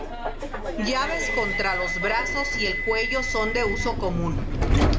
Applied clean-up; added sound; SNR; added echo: none; Subway, metro, underground; -3 dB; none.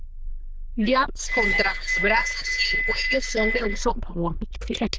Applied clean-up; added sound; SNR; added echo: neural diffusion model UNIVERSE++.